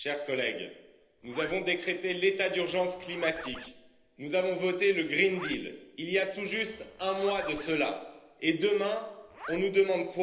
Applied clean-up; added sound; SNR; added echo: none; Zipper (clothing); 19 dB; reverberation time 0.8 s.